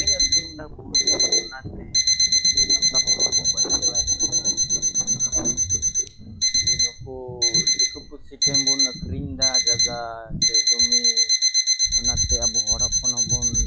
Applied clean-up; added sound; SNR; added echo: classical method log-MMSE.